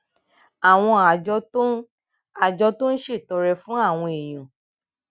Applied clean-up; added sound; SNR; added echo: none; none; none; none.